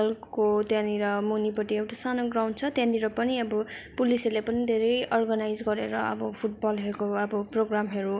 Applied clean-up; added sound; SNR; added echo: none; none; none; none.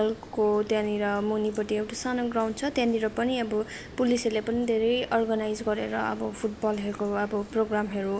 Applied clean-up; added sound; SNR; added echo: none; Water; 19 dB; none.